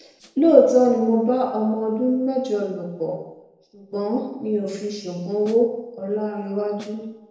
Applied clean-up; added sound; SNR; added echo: neural separator model SepFormer DNS4.